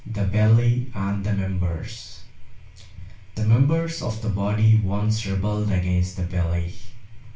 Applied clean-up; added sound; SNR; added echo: none; none; none; reverberation time 0.3 s.